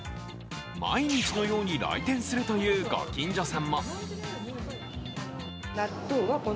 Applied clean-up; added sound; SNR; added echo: none; none; none; none.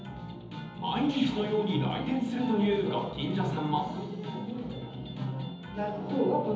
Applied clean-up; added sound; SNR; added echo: none; none; none; reverberation time 1.3 s.